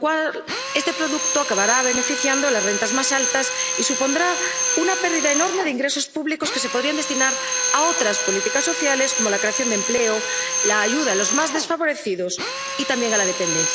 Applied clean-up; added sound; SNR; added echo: none; Drill; 2 dB; none.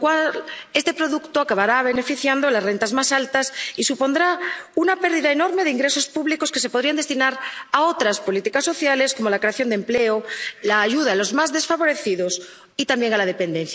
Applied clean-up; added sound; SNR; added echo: none; none; none; none.